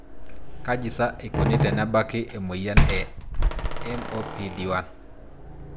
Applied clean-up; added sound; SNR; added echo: none; Slam; -2 dB; none.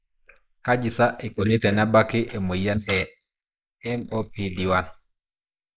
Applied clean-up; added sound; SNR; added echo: neural mask model Resemble Enhance denoiser.